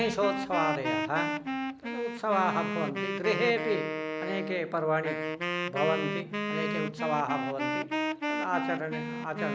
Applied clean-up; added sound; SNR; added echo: none; Wind instrument, woodwind instrument; 1 dB; none.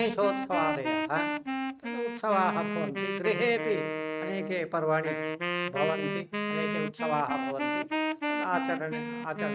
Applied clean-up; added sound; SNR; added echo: neural mask model RNNoise.